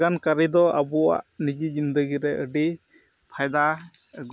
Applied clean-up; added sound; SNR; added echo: none; none; none; none.